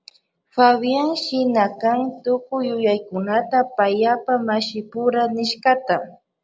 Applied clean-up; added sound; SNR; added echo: none; none; none; none.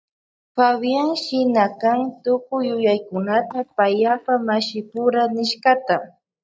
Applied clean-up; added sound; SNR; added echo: neural mask model DeepFilterNet 3.